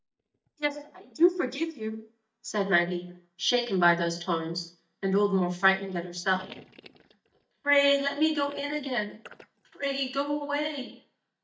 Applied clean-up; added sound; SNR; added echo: neural mask model DeepFilterNet 3.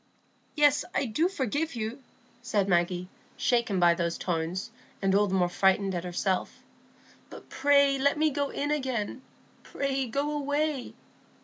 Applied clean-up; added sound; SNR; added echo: none; none; none; none.